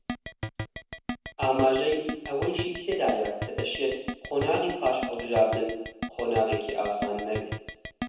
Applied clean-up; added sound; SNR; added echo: none; Keyboard (musical); 8 dB; reverberation time 0.9 s.